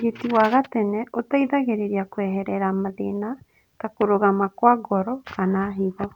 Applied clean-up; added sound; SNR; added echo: none; none; none; none.